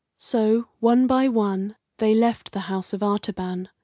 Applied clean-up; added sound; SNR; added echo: none; none; none; none.